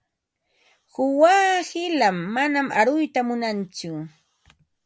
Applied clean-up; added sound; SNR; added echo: none; none; none; none.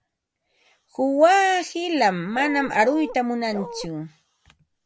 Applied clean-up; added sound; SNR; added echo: none; Bark; 11 dB; none.